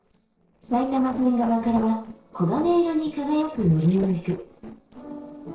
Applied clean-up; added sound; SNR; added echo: neural separator model SepFormer DNS4.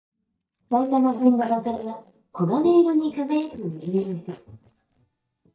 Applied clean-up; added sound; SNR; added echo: neural mask model DeepFilterNet 3.